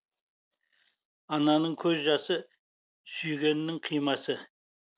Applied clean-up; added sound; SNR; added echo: none; none; none; none.